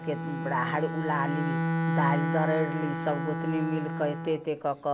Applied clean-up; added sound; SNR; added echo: none; Bowed string instrument; 1 dB; none.